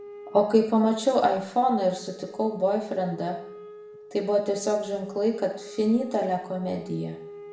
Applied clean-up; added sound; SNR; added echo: none; Wind instrument, woodwind instrument; 17 dB; reverberation time 0.7 s.